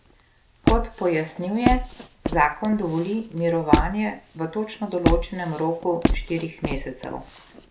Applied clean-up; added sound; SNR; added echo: none; Squeak; 1 dB; none.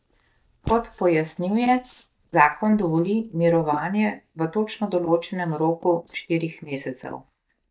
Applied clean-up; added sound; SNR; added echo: neural mask model DeepFilterNet 3.